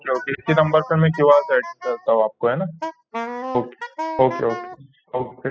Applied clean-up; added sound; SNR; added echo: classical method spectral subtraction.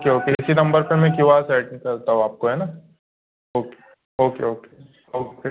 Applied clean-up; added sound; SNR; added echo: none; none; none; none.